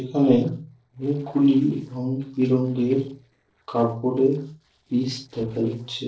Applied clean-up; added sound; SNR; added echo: neural separator model SepFormer DNS4.